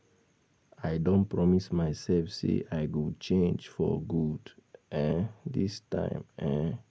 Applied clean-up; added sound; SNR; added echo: none; none; none; none.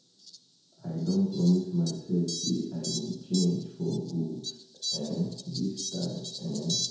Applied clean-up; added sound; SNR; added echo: none; Fowl; 9 dB; reverberation time 0.8 s.